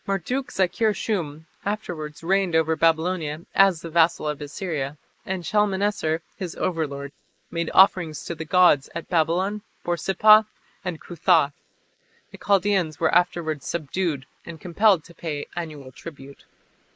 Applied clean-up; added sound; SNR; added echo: neural mask model Resemble Enhance denoiser.